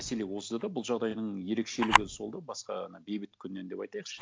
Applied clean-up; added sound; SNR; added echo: none; Camera; 1 dB; none.